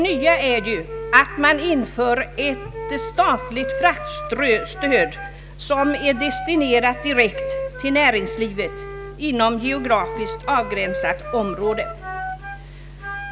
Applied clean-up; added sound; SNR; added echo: none; Wind instrument, woodwind instrument; 10 dB; none.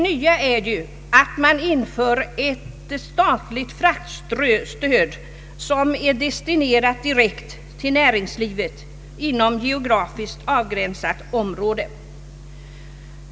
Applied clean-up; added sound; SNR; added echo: none; none; none; none.